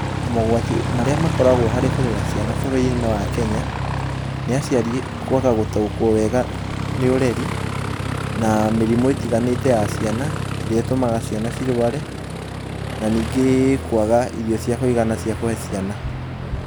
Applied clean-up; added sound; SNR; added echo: none; Aircraft; 3 dB; none.